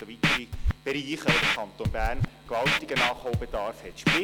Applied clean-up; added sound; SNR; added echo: none; Scratching (performance technique); -4 dB; none.